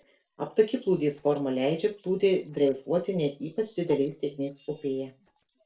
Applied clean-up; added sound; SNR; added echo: neural separator model SepFormer DNS4.